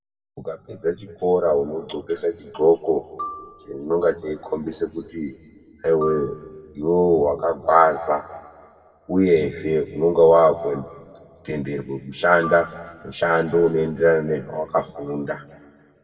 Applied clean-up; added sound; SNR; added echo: none; Marimba, xylophone; 18 dB; reverberation time 1.7 s.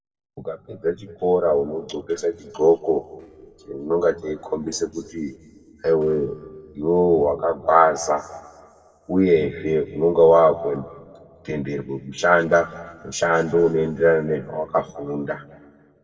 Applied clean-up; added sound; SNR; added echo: neural separator model SepFormer DNS4.